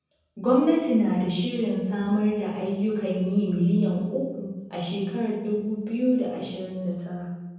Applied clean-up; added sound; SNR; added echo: none; none; none; reverberation time 1.1 s.